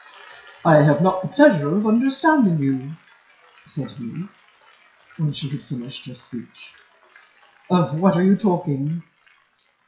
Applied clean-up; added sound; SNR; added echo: classical method WPE with log-MMSE.